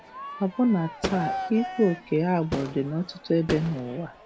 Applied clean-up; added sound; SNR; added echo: none; Crowd / Fireworks; 9 dB; none.